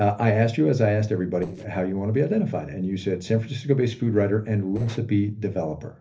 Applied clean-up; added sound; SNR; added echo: neural separator model SepFormer DNS4.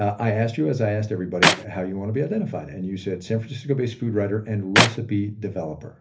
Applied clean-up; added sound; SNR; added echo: none; Clapping; -2 dB; reverberation time 0.3 s.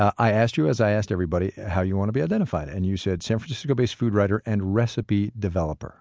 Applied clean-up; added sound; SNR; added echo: none; none; none; none.